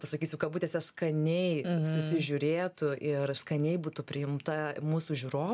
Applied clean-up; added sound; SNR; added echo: none; none; none; none.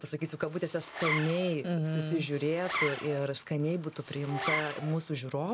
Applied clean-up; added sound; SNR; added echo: none; Zipper (clothing) + Wind instrument, woodwind instrument; 6 dB; none.